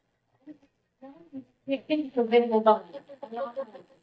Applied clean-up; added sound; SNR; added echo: neural mask model DeepFilterNet 3.